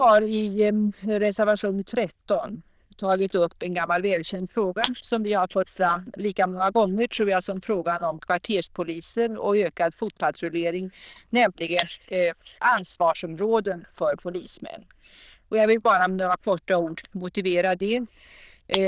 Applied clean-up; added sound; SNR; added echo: neural diffusion model UNIVERSE++.